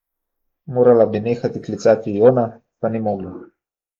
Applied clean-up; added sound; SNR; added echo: neural mask model Resemble Enhance denoiser.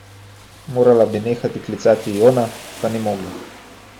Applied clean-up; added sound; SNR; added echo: none; Rain; 19 dB; none.